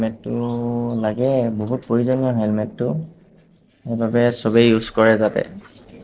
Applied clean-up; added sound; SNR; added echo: neural separator model SepFormer DNS4.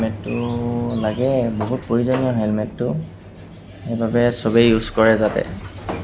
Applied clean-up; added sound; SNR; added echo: none; Sliding door; 12 dB; none.